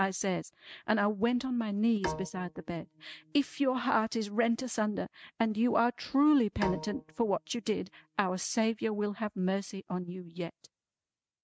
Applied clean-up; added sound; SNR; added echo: neural mask model RNNoise.